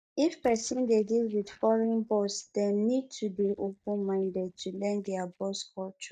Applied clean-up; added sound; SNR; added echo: neural mask model DeepFilterNet 3.